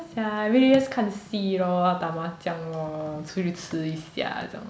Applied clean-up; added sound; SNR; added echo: none; none; none; none.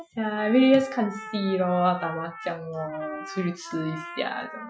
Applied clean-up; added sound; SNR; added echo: classical method Wiener filter.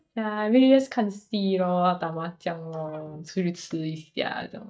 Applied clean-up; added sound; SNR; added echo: neural mask model DeepFilterNet 3.